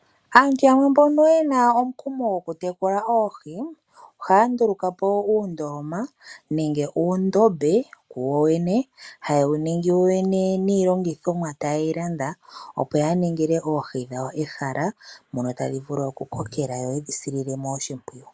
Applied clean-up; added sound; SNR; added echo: none; none; none; none.